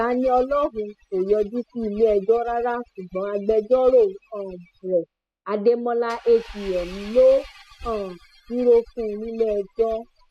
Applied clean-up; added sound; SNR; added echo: classical method spectral subtraction.